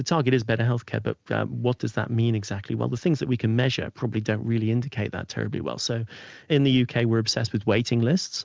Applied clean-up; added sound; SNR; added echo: none; none; none; none.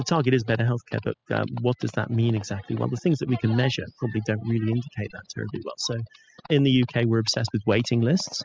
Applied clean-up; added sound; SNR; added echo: classical method spectral subtraction.